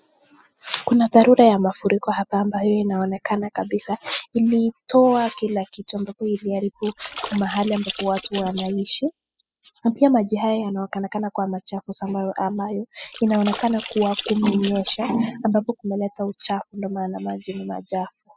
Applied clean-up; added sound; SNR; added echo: classical method spectral subtraction.